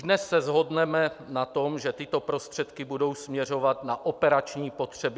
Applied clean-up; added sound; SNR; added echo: none; none; none; none.